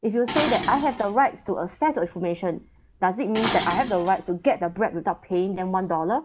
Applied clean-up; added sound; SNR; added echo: none; Dishes, pots, and pans; 9 dB; none.